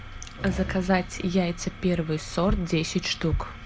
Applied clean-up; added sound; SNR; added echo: none; none; none; none.